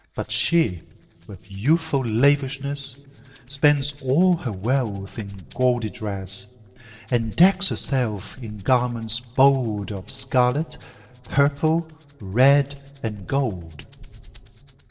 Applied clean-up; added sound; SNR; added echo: neural separator model SepFormer DNS4.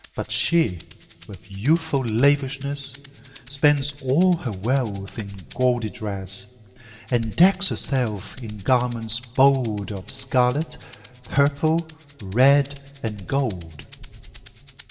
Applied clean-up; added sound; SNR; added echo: none; Rattle (instrument); 13 dB; reverberation time 2.4 s.